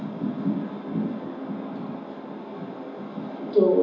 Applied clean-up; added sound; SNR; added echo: none; none; none; reverberation time 0.9 s.